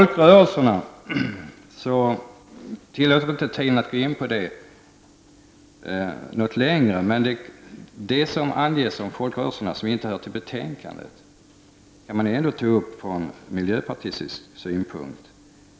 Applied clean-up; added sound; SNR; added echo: none; none; none; none.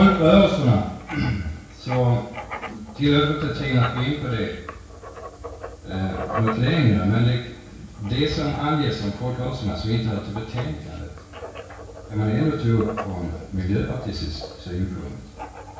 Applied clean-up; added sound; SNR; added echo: none; Writing; 15 dB; reverberation time 0.6 s.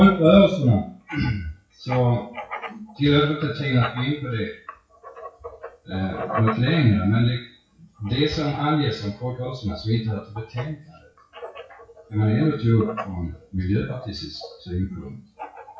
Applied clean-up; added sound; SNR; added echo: classical method WPE with log-MMSE.